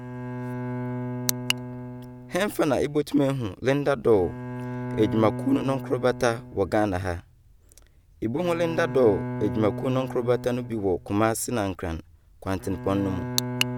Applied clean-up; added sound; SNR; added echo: none; Bowed string instrument; 9 dB; none.